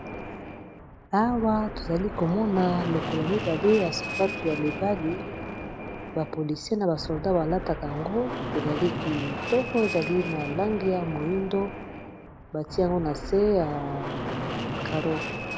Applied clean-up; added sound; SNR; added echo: none; Fixed-wing aircraft, airplane; 6 dB; none.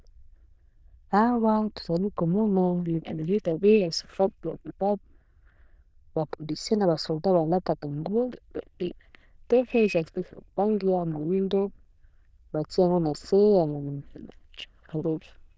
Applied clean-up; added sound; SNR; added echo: neural diffusion model UNIVERSE++.